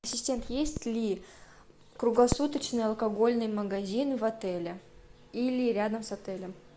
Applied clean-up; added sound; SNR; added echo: none; Fireworks; 16 dB; none.